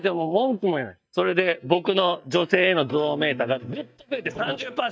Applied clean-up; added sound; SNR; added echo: neural mask model DeepFilterNet 3.